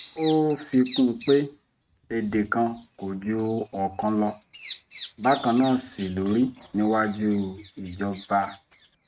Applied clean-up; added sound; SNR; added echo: neural mask model RNNoise.